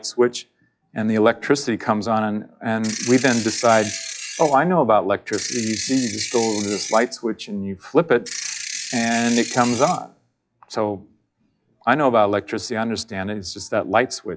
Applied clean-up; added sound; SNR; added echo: classical method log-MMSE.